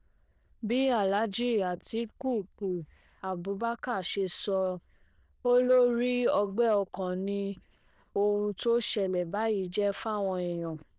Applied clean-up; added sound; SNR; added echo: neural diffusion model UNIVERSE++.